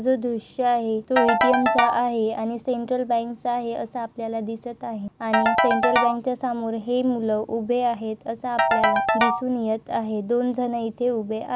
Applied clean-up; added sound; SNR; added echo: none; Ringtone / Keyboard (musical); -1 dB; none.